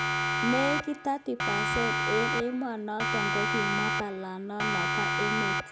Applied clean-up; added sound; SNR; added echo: none; Siren; -3 dB; none.